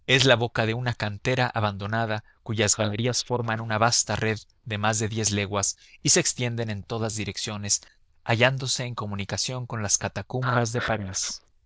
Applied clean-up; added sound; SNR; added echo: neural diffusion model UNIVERSE++.